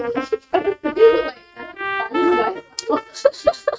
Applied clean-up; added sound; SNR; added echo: neural mask model RNNoise.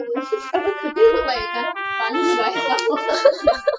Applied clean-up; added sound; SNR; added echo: classical method spectral subtraction.